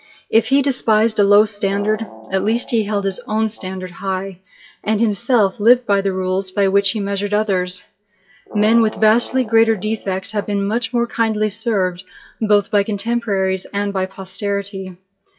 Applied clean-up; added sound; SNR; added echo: classical method WPE with log-MMSE.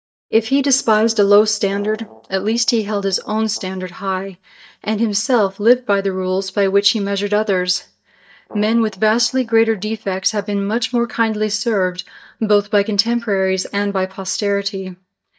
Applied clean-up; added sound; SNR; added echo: neural mask model DeepFilterNet 3.